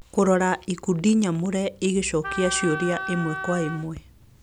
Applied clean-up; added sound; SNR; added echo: none; Wind instrument, woodwind instrument; 8 dB; none.